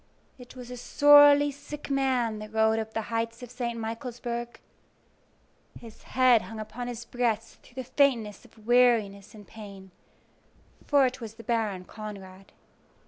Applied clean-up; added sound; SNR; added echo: none; none; none; none.